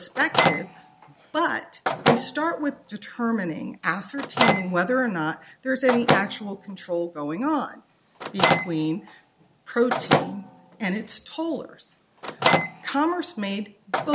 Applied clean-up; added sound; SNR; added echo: none; Microwave oven; 0 dB; none.